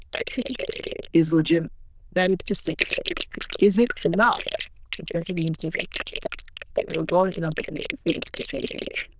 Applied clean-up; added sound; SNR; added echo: neural diffusion model UNIVERSE++.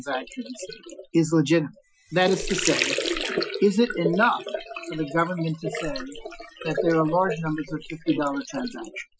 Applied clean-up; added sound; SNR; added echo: classical method Wiener filter.